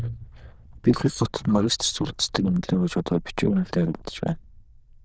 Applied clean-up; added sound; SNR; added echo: neural diffusion model UNIVERSE++.